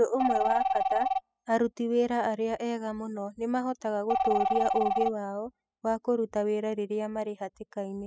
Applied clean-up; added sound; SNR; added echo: classical method spectral subtraction.